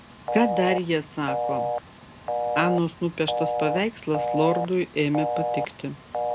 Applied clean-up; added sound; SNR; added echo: none; Telephone; 2 dB; none.